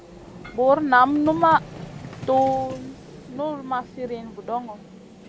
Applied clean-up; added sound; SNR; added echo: none; Vehicle; 16 dB; none.